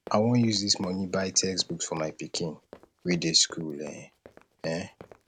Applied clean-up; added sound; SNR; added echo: none; Run; 20 dB; none.